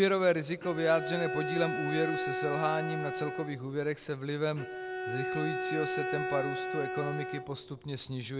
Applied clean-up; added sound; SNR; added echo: none; Bowed string instrument; 3 dB; none.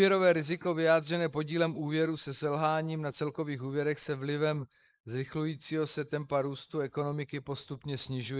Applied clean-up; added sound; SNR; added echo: neural mask model Resemble Enhance denoiser.